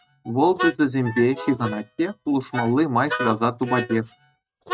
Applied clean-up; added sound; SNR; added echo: neural mask model RNNoise.